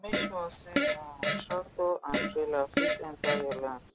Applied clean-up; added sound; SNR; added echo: none; Fart; -2 dB; none.